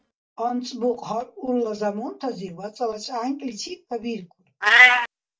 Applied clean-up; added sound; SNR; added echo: neural mask model DeepFilterNet 3.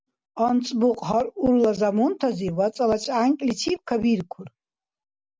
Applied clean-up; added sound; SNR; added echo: none; none; none; none.